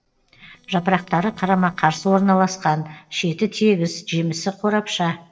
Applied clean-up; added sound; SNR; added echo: neural separator model SepFormer DNS4.